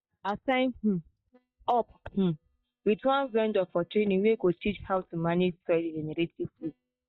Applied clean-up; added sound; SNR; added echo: neural mask model DeepFilterNet 3.